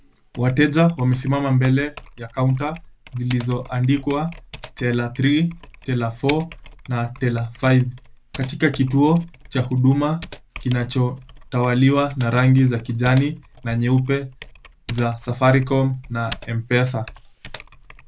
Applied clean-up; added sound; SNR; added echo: none; Typing; 17 dB; none.